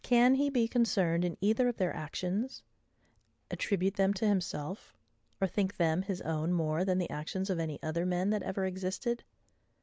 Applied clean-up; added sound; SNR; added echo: none; none; none; none.